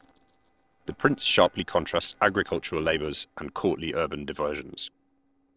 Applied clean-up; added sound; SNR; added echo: neural separator model SepFormer DNS4.